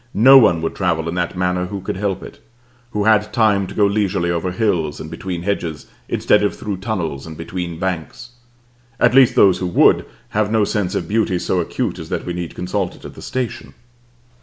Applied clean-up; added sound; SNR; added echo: none; none; none; none.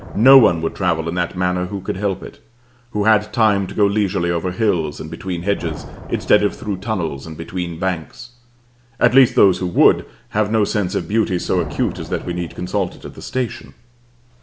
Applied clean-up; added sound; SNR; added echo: none; Thunder; 19 dB; none.